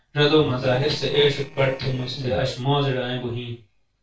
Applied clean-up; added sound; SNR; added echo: neural separator model SepFormer DNS4.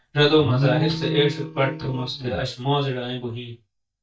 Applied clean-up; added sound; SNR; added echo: neural mask model DeepFilterNet 3.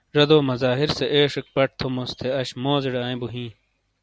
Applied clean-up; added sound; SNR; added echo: none; none; none; none.